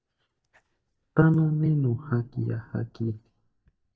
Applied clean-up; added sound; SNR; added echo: neural mask model DeepFilterNet 3.